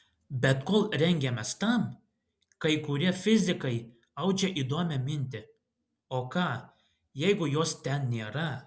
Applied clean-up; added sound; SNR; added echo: none; none; none; none.